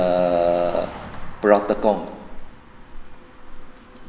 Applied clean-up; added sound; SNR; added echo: none; Car passing by; 11 dB; none.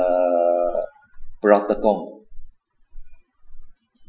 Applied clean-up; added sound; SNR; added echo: classical method Wiener filter.